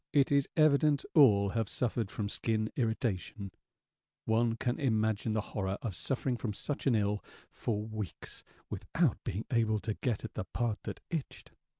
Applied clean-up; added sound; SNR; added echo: none; none; none; none.